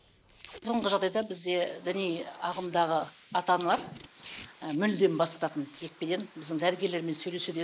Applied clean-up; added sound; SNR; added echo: neural mask model Resemble Enhance denoiser.